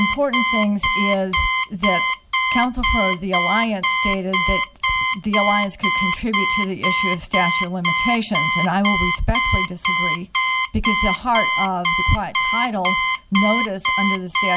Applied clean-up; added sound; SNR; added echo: none; Alarm; -3 dB; none.